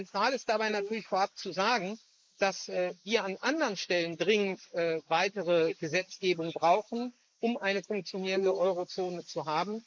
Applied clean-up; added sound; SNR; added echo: neural mask model Resemble Enhance denoiser.